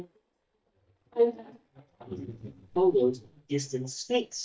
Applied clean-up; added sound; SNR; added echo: neural mask model DeepFilterNet 3.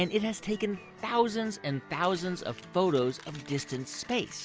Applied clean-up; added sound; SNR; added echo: none; none; none; none.